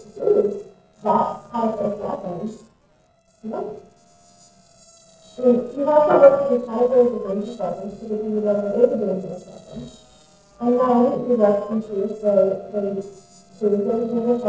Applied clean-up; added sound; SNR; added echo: neural separator model SepFormer DNS4.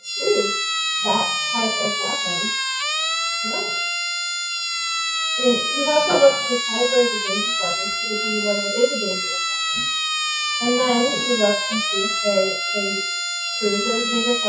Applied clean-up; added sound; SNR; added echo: classical method WPE with log-MMSE.